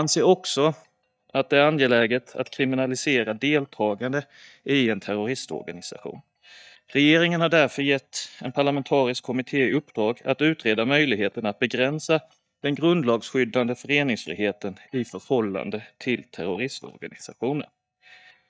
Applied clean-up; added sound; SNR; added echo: neural mask model DeepFilterNet 3.